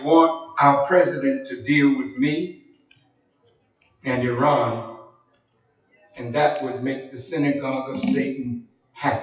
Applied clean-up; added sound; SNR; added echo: classical method WPE with log-MMSE.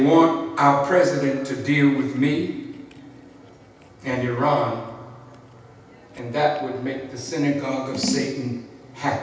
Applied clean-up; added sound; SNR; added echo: none; Scissors; 16 dB; reverberation time 0.9 s.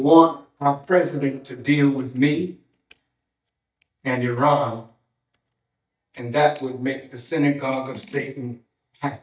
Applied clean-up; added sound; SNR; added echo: neural mask model DeepFilterNet 3.